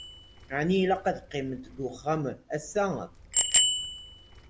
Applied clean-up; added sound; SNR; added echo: none; Bicycle bell; 0 dB; none.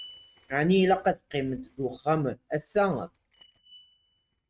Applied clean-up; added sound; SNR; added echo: neural mask model RNNoise.